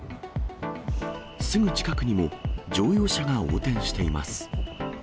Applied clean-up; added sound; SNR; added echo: none; none; none; none.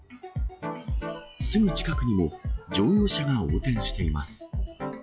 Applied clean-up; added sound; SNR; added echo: classical method log-MMSE.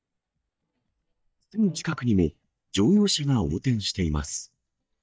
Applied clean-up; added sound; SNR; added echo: neural mask model DeepFilterNet 3.